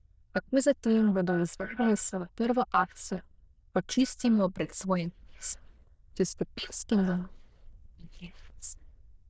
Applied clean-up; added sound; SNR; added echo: neural diffusion model UNIVERSE++.